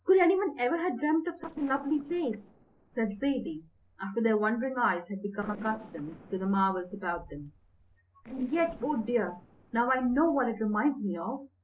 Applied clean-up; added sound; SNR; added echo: neural separator model SepFormer DNS4.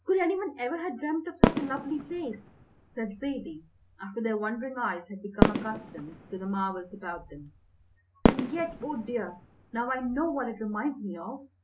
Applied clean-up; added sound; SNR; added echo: none; Fireworks; -2 dB; none.